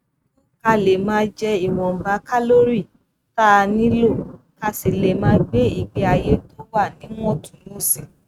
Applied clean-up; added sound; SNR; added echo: neural mask model RNNoise.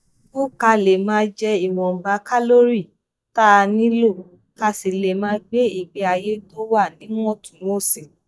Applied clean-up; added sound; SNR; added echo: neural mask model DeepFilterNet 3.